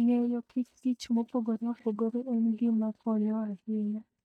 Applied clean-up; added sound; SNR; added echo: neural mask model DeepFilterNet 3.